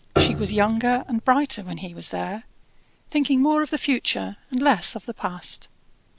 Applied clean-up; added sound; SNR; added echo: none; Piano; 5 dB; none.